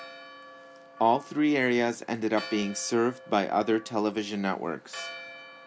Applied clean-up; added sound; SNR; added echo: none; Church bell; 17 dB; none.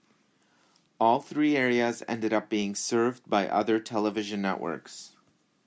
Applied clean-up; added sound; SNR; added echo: none; none; none; none.